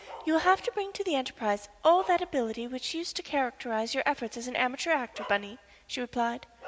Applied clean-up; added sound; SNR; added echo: none; Bark; 20 dB; none.